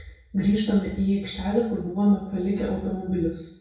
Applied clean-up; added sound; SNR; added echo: none; none; none; reverberation time 0.6 s.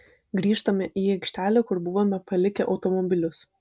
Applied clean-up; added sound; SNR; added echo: none; none; none; none.